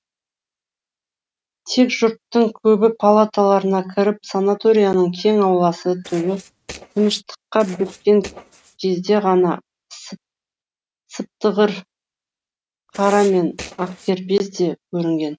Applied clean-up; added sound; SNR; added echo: neural mask model RNNoise.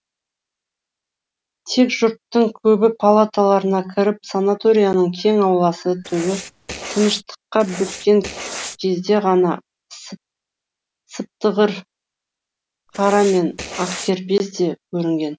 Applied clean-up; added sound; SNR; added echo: none; Writing; 12 dB; none.